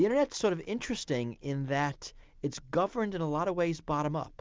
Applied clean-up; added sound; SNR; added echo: none; none; none; none.